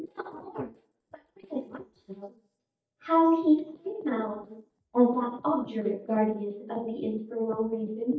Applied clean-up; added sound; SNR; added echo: neural mask model DeepFilterNet 3.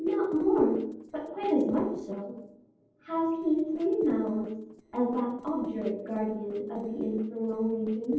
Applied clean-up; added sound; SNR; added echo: neural separator model SepFormer DNS4.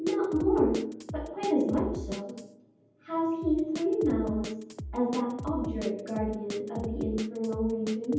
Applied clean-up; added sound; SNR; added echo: none; Drum kit; 11 dB; reverberation time 0.8 s.